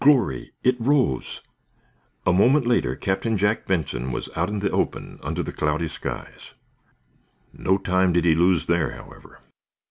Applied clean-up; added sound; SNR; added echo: none; none; none; none.